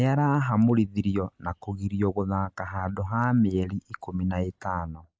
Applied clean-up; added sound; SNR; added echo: neural mask model Resemble Enhance denoiser.